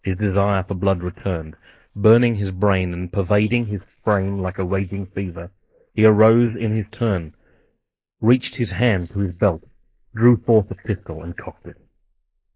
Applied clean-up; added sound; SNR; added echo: neural mask model Resemble Enhance denoiser.